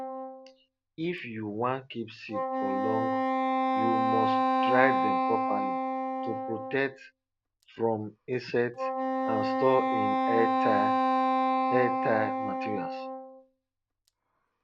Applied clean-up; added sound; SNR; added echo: none; Wind instrument, woodwind instrument; -3 dB; none.